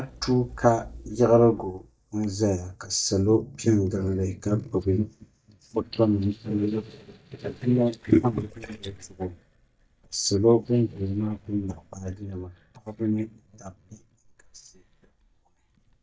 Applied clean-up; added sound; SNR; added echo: neural mask model DeepFilterNet 3.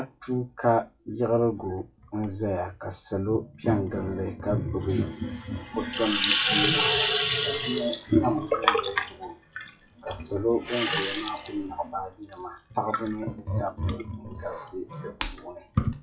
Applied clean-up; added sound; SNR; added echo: classical method WPE with log-MMSE.